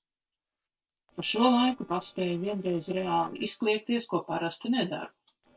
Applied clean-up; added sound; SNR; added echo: neural separator model SepFormer DNS4.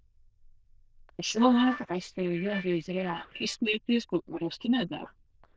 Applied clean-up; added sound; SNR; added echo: neural diffusion model UNIVERSE++.